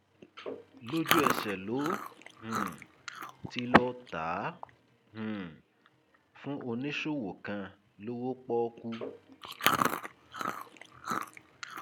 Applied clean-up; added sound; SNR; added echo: none; Chewing, mastication; -2 dB; none.